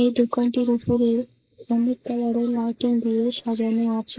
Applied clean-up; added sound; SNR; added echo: neural mask model Resemble Enhance denoiser.